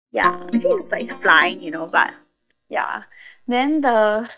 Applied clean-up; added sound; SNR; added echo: neural mask model DeepFilterNet 3.